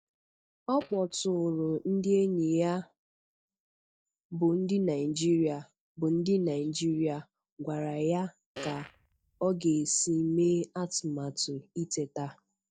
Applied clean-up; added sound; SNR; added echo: neural mask model DeepFilterNet 3.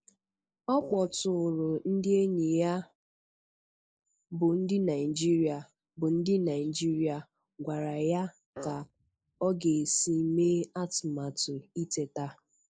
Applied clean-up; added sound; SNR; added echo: neural mask model Resemble Enhance denoiser.